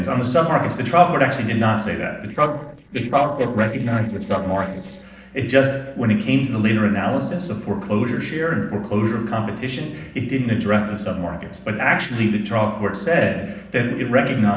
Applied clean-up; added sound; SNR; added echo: neural separator model SepFormer DNS4.